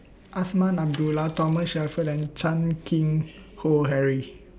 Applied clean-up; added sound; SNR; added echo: none; Mechanisms / Bicycle; 16 dB; none.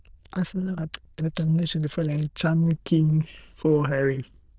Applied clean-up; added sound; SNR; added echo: neural diffusion model UNIVERSE++.